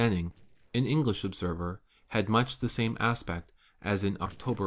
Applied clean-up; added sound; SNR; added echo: neural separator model SepFormer DNS4.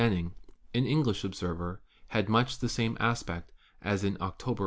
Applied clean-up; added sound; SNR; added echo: none; none; none; none.